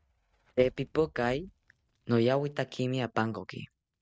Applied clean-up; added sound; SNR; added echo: neural mask model RNNoise.